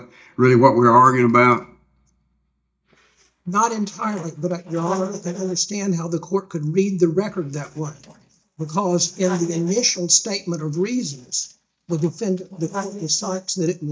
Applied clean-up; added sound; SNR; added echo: neural mask model DeepFilterNet 3.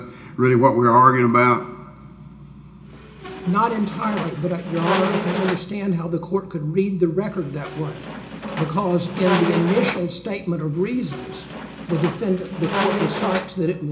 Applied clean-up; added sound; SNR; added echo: none; Squeak; 7 dB; reverberation time 0.4 s.